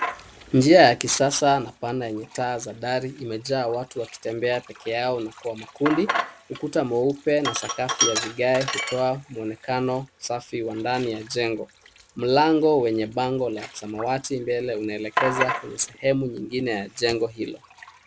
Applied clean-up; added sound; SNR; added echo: none; Sink (filling or washing); 10 dB; none.